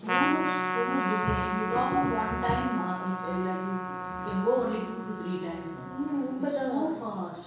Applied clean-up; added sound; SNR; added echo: none; Trumpet; 3 dB; reverberation time 0.6 s.